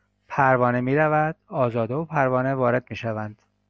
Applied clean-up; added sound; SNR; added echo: none; none; none; none.